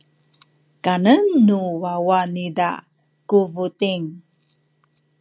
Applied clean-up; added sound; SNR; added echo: none; none; none; none.